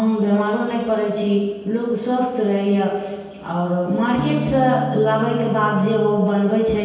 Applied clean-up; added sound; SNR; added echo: none; Electric guitar / Strum; 7 dB; reverberation time 1.2 s.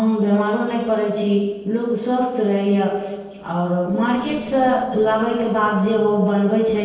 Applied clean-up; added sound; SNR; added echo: neural separator model SepFormer DNS4.